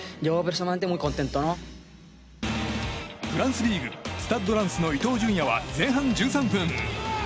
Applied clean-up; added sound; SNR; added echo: none; none; none; none.